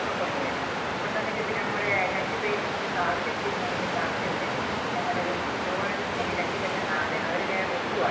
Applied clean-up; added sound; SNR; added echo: none; Waves, surf; -3 dB; reverberation time 0.8 s.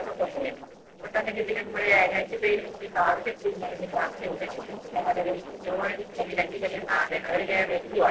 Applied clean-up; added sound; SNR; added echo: neural separator model SepFormer DNS4.